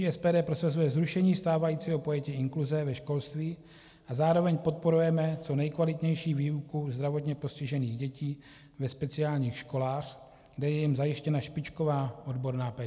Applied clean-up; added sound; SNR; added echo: none; none; none; none.